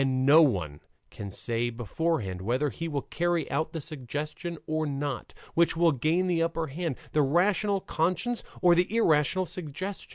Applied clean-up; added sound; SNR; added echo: none; none; none; none.